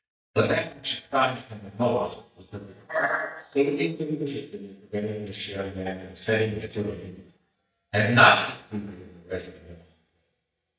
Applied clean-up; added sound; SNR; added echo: neural mask model DeepFilterNet 3.